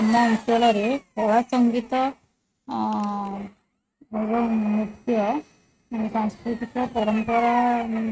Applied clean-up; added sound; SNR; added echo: neural mask model RNNoise.